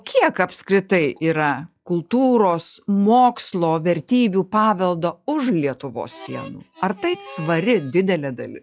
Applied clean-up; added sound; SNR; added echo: classical method log-MMSE.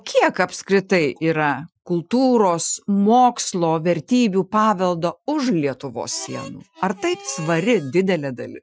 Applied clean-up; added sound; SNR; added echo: classical method Wiener filter.